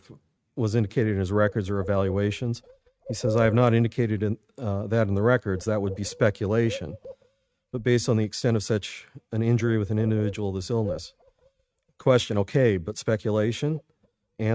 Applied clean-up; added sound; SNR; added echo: neural mask model RNNoise.